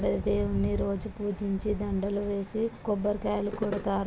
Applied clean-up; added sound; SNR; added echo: none; none; none; none.